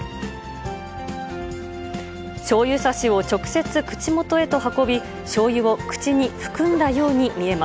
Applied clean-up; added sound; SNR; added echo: none; none; none; none.